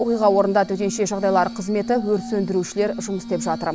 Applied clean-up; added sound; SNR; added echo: none; Glass; 12 dB; none.